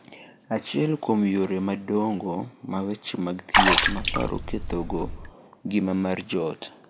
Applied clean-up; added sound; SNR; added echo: none; Water / Splash, splatter; -5 dB; none.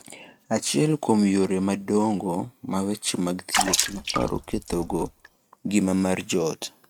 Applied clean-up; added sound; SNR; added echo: neural mask model RNNoise.